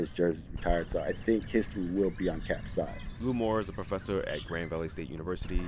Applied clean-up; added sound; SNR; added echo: none; Bird; 7 dB; none.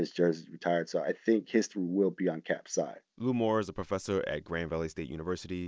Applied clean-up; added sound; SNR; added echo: none; none; none; none.